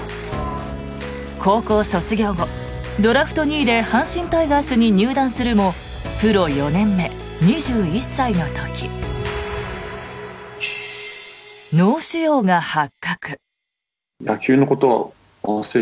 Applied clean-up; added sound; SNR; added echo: none; none; none; none.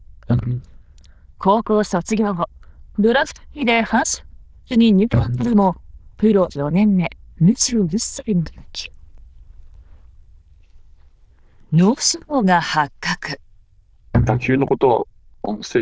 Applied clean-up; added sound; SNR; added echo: neural diffusion model UNIVERSE++.